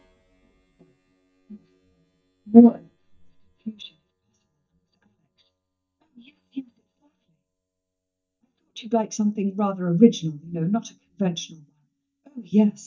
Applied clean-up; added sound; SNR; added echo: neural mask model DeepFilterNet 3.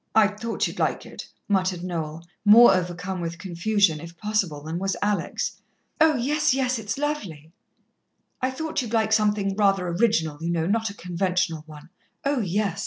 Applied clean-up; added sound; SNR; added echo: none; none; none; none.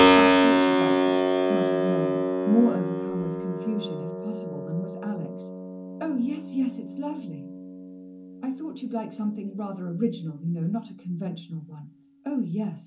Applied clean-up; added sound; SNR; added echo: none; Keyboard (musical); -4 dB; reverberation time 0.3 s.